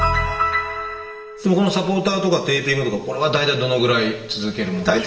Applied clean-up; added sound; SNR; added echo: none; Telephone; 17 dB; reverberation time 1.1 s.